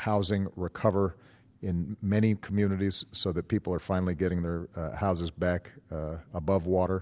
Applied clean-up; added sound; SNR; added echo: none; none; none; none.